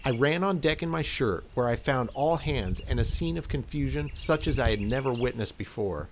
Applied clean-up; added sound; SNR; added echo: none; Bird vocalization, bird call, bird song; 7 dB; none.